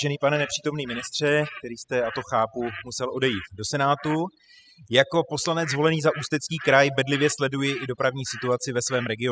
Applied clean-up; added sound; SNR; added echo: classical method spectral subtraction.